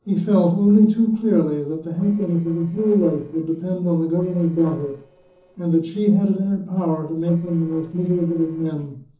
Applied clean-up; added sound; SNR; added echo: neural separator model SepFormer DNS4.